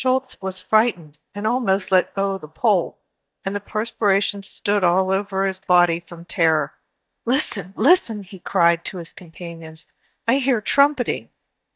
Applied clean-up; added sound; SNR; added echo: neural mask model DeepFilterNet 3.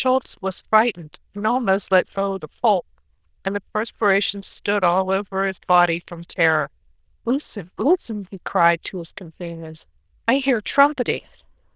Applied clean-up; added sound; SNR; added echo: neural diffusion model UNIVERSE++.